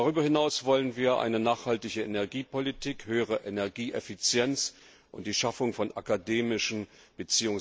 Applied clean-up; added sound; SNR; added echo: none; none; none; none.